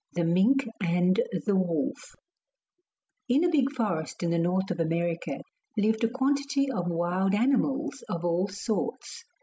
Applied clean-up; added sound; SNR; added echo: none; none; none; none.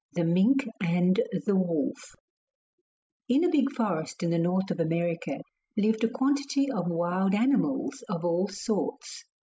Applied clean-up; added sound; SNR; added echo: neural mask model Resemble Enhance denoiser.